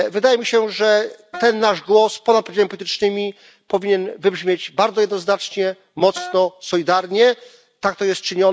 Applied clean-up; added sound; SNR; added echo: none; Wind instrument, woodwind instrument; 16 dB; none.